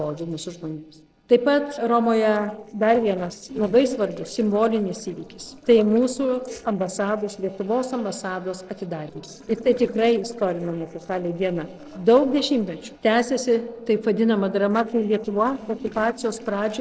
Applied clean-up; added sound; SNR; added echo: neural separator model SepFormer DNS4.